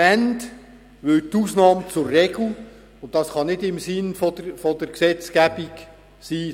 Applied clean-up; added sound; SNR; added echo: none; none; none; none.